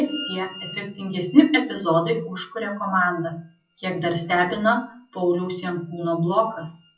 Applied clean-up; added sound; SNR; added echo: classical method WPE with log-MMSE.